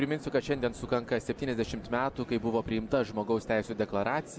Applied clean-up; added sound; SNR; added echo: none; none; none; none.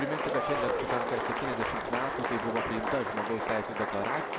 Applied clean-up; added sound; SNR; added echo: none; Applause; -2 dB; none.